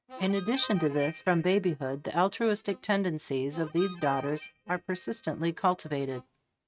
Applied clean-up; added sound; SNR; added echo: neural mask model RNNoise.